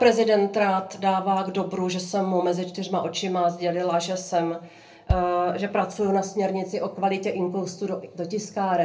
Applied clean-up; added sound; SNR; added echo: none; Bass drum; 9 dB; reverberation time 0.3 s.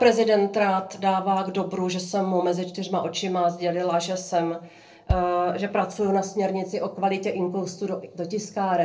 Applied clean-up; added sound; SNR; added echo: neural separator model SepFormer DNS4.